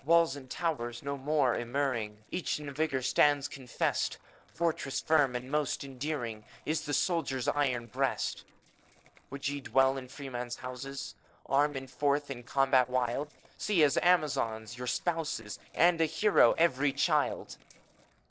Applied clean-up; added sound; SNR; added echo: neural separator model SepFormer DNS4.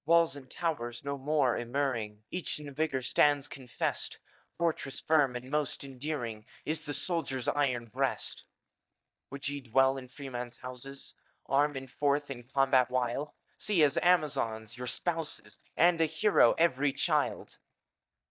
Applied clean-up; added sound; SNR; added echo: neural mask model DeepFilterNet 3.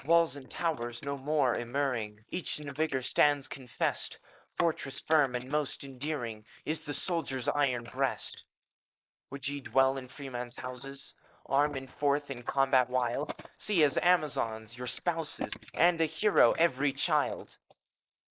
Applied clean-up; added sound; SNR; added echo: neural mask model Resemble Enhance denoiser.